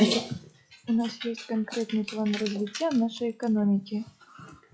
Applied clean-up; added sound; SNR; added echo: classical method log-MMSE.